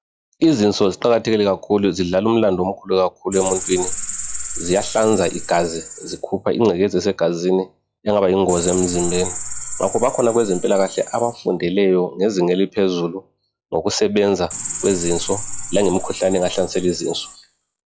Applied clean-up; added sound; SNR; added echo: classical method log-MMSE.